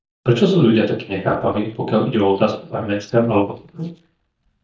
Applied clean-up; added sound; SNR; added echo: neural mask model DeepFilterNet 3.